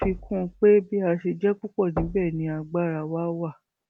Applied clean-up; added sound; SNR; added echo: none; Knock / Wood / Percussion; 14 dB; none.